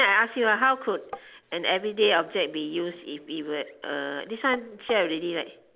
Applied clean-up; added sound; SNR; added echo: none; Tap; 15 dB; none.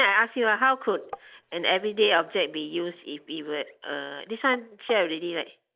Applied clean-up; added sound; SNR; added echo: neural mask model DeepFilterNet 3.